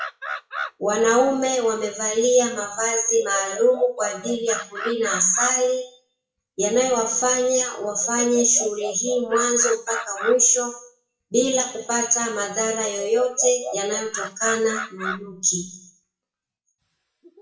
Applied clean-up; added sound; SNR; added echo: classical method WPE with log-MMSE.